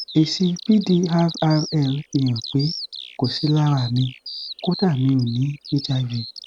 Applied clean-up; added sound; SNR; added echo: none; Bird vocalization, bird call, bird song; 14 dB; none.